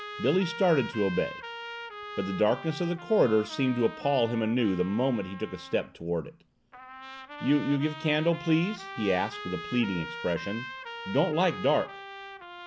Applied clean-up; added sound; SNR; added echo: none; Trumpet; 12 dB; none.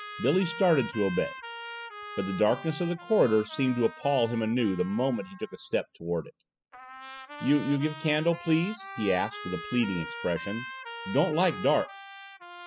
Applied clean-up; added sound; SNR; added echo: classical method spectral subtraction.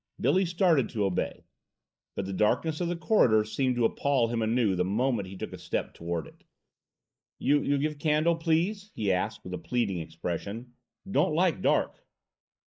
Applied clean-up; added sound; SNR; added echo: neural mask model Resemble Enhance denoiser.